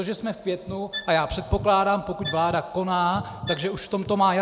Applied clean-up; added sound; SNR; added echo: none; Bass guitar + Bowed string instrument; 13 dB; none.